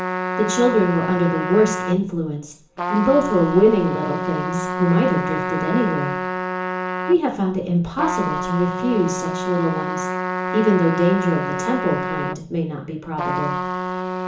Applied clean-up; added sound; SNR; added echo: none; Trumpet; 4 dB; reverberation time 0.7 s.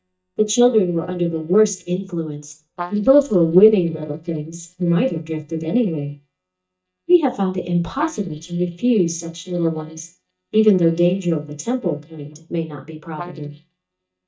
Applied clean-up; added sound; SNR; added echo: neural mask model DeepFilterNet 3.